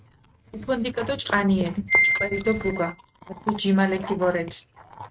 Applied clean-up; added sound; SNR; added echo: neural mask model RNNoise.